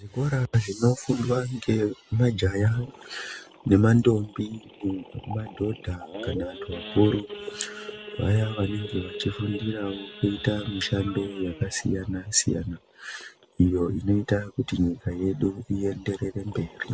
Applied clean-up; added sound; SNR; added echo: none; Idling / Sawing / Accelerating, revving, vroom; 16 dB; none.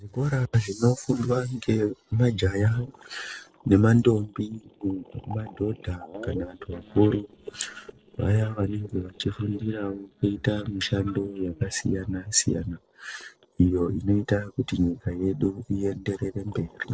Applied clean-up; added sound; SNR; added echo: neural separator model SepFormer DNS4.